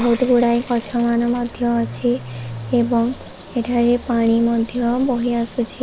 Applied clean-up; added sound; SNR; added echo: none; Bathtub (filling or washing) / Water + Engine starting / Car; 16 dB; none.